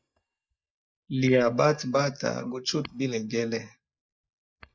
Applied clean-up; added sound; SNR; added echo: neural mask model DeepFilterNet 3.